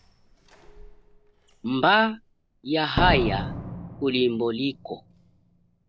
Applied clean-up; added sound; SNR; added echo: none; Slam; 8 dB; none.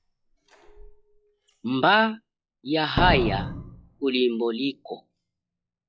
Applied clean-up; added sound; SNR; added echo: classical method log-MMSE.